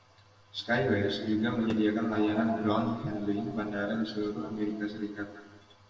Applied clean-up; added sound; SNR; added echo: none; none; none; reverberation time 1.2 s.